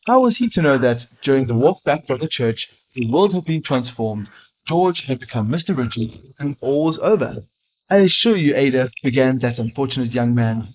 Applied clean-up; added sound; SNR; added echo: neural mask model Resemble Enhance denoiser.